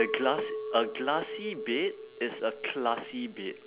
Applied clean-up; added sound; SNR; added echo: none; Chink, clink; 7 dB; none.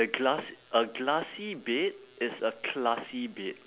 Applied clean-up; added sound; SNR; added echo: none; none; none; none.